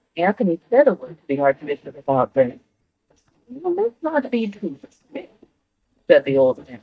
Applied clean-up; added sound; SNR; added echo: neural mask model DeepFilterNet 3.